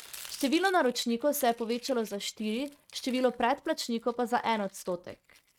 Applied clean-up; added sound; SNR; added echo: neural mask model RNNoise.